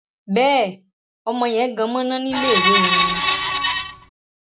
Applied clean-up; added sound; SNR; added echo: none; Screech; -4 dB; none.